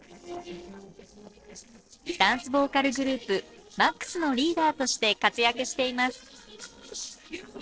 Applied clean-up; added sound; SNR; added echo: neural separator model SepFormer DNS4.